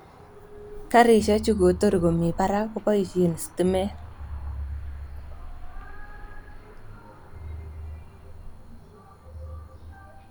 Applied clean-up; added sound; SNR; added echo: none; Cricket / Motor vehicle (road); 16 dB; none.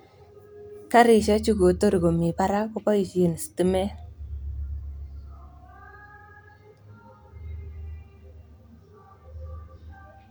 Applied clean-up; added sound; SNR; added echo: none; none; none; none.